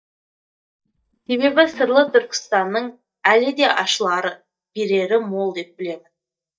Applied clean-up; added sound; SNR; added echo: neural mask model DeepFilterNet 3.